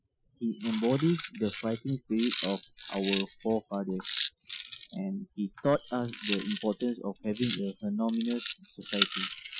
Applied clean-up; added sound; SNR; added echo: classical method Wiener filter.